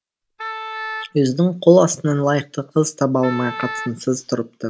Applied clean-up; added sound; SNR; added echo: none; Wind instrument, woodwind instrument; 11 dB; none.